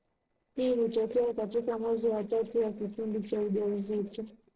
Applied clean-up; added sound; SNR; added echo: neural separator model SepFormer DNS4.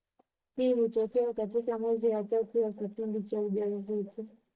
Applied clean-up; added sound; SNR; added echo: neural mask model DeepFilterNet 3.